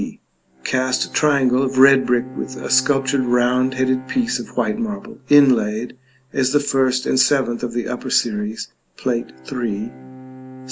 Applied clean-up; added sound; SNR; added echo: none; Bowed string instrument; 18 dB; none.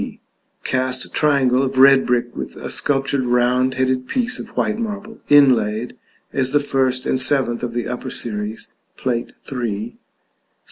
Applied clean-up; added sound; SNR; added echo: none; none; none; none.